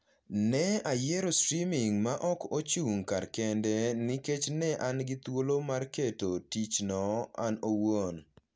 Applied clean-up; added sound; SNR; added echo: none; none; none; none.